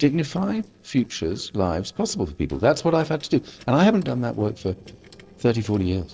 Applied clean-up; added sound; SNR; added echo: neural separator model SepFormer DNS4.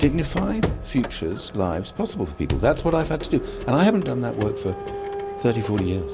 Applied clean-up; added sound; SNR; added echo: none; Bass drum + Printer; 7 dB; none.